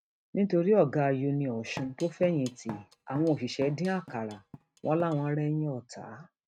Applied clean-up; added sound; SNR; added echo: neural mask model RNNoise.